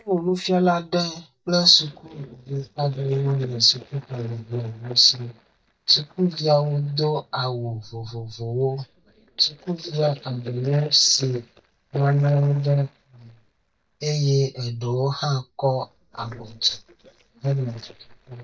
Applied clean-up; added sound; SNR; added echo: neural mask model DeepFilterNet 3.